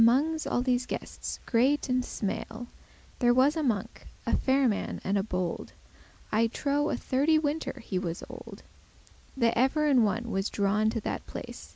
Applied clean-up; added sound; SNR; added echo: none; none; none; none.